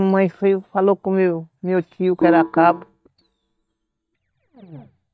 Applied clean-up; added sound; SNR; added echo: neural mask model DeepFilterNet 3.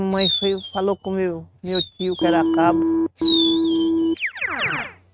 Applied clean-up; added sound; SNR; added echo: neural mask model RNNoise.